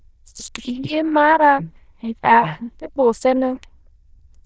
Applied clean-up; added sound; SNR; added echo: neural diffusion model UNIVERSE++.